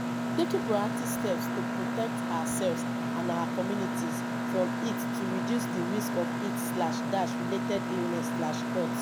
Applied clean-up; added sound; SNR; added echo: none; Mechanisms; -3 dB; none.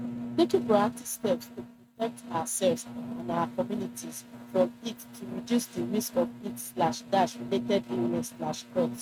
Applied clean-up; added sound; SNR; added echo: neural mask model RNNoise.